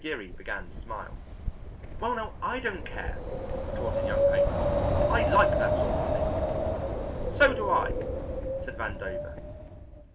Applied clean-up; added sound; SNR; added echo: none; Wind; -4 dB; none.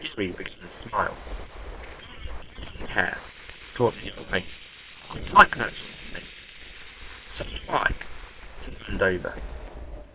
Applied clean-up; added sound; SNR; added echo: neural separator model SepFormer WHAM!.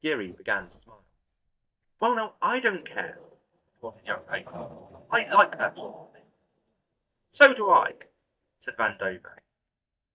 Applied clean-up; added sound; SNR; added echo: neural mask model DeepFilterNet 3.